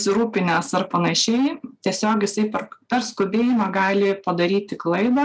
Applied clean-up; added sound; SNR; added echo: none; none; none; none.